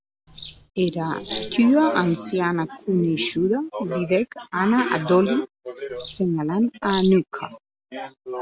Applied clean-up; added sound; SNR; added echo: none; Bird vocalization, bird call, bird song; 9 dB; none.